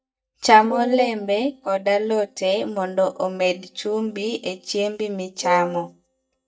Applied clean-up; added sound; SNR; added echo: neural mask model DeepFilterNet 3.